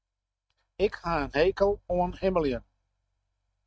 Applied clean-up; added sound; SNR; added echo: neural mask model RNNoise.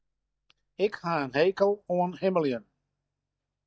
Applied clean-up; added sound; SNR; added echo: neural mask model DeepFilterNet 3.